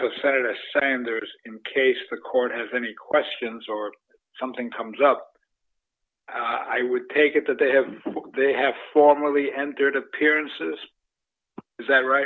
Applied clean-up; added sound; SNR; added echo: none; none; none; none.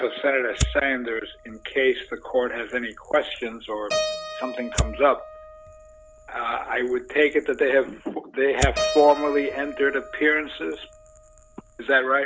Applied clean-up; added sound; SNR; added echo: none; Keyboard (musical) + Fire; 9 dB; none.